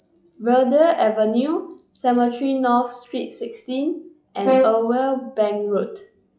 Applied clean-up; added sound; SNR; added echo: classical method log-MMSE.